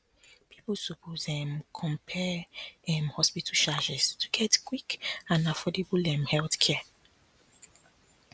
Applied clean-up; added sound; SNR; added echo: none; none; none; none.